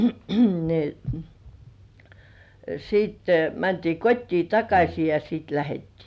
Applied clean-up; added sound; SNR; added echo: none; Brass instrument; 15 dB; none.